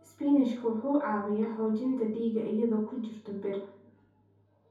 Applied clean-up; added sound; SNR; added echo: none; none; none; reverberation time 0.6 s.